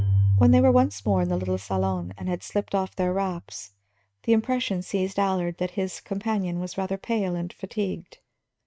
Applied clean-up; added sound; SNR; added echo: neural mask model RNNoise.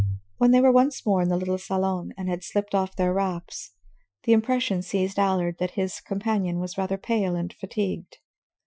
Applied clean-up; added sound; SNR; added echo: classical method Wiener filter.